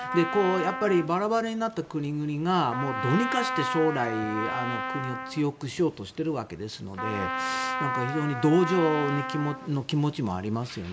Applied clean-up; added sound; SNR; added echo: none; Trumpet; 6 dB; none.